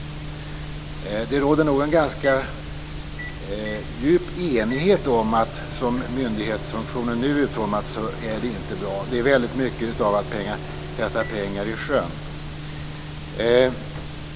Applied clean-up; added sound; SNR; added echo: none; Microwave oven; 18 dB; none.